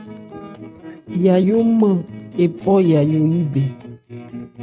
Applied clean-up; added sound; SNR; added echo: neural mask model RNNoise.